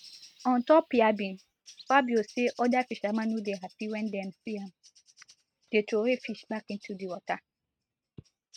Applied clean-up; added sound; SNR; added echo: neural mask model RNNoise.